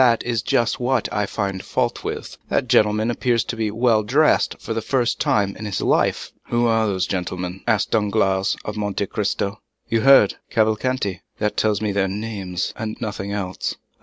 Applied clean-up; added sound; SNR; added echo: none; none; none; none.